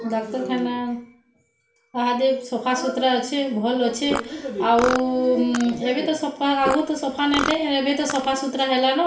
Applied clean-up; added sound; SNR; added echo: none; Fart; 9 dB; reverberation time 0.5 s.